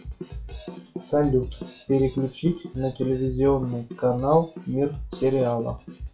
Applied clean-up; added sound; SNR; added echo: classical method WPE with log-MMSE.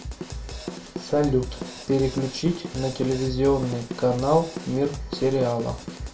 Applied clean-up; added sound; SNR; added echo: none; Drum kit; 10 dB; reverberation time 0.2 s.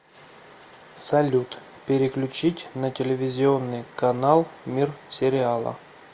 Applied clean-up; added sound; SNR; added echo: none; none; none; none.